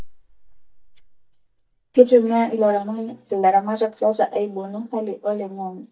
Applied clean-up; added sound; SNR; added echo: neural mask model DeepFilterNet 3.